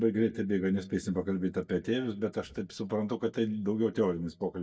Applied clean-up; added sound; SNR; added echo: neural mask model DeepFilterNet 3.